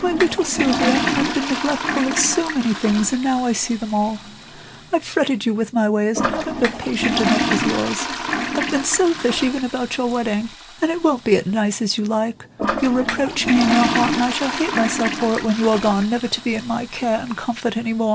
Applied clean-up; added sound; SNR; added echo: none; Toilet flush; 5 dB; none.